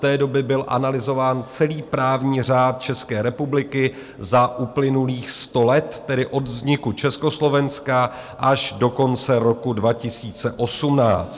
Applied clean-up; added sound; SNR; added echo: none; none; none; none.